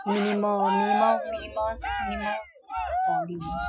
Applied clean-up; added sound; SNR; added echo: classical method Wiener filter.